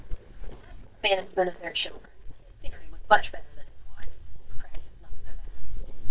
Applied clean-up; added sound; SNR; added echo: neural mask model DeepFilterNet 3.